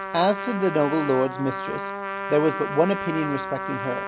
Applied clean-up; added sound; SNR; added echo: none; Trumpet; 6 dB; none.